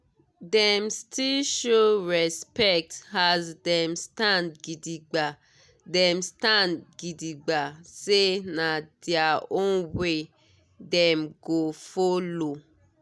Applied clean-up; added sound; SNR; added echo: none; none; none; none.